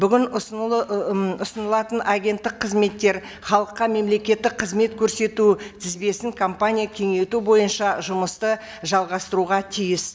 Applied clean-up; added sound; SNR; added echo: none; none; none; none.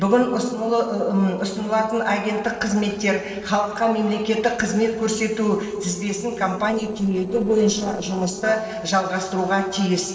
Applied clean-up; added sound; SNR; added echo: neural separator model SepFormer DNS4.